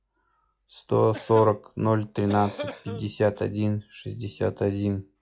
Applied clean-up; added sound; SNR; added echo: classical method log-MMSE.